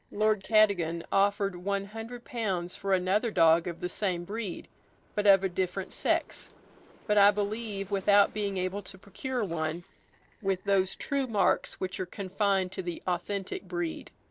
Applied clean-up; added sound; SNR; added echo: neural separator model SepFormer DNS4.